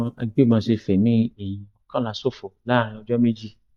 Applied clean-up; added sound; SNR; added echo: neural mask model DeepFilterNet 3.